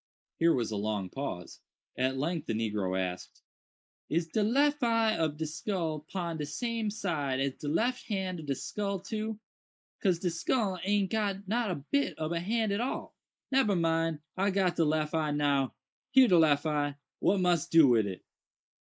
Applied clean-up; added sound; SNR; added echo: neural mask model Resemble Enhance denoiser.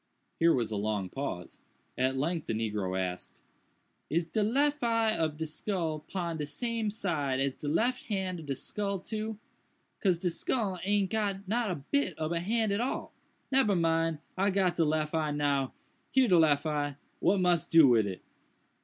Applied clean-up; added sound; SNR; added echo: none; none; none; none.